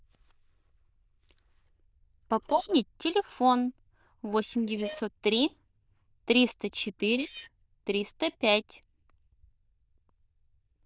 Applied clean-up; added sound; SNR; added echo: neural diffusion model UNIVERSE++.